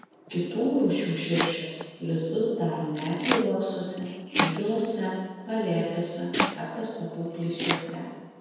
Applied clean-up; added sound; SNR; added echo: none; Domestic sounds, home sounds; 4 dB; reverberation time 1.2 s.